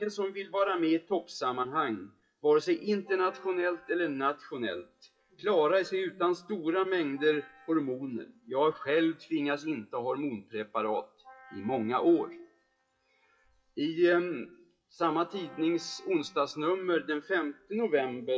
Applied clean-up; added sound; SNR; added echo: classical method WPE with log-MMSE.